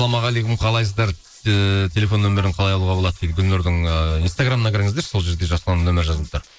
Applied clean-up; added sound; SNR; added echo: neural mask model Resemble Enhance denoiser.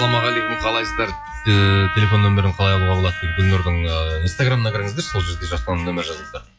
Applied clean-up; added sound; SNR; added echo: classical method log-MMSE.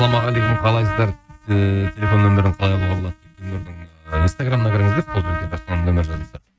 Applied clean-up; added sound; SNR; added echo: neural mask model RNNoise.